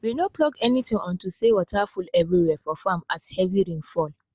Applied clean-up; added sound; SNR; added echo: none; none; none; none.